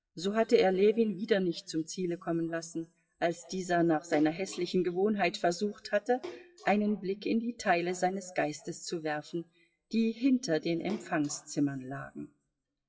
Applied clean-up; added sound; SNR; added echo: classical method WPE with log-MMSE.